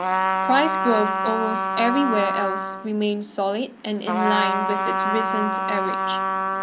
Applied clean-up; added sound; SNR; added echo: none; Trumpet; -1 dB; none.